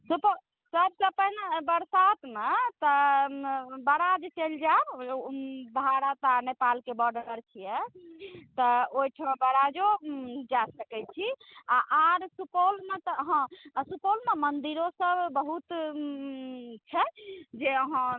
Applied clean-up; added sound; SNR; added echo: none; none; none; none.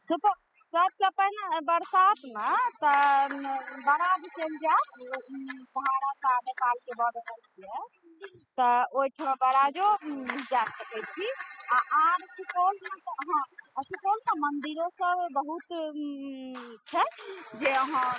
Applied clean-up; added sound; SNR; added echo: classical method spectral subtraction.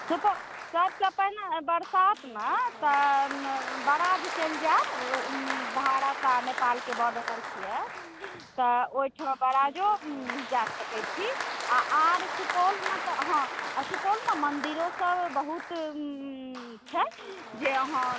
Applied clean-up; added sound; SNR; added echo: none; Applause; 7 dB; none.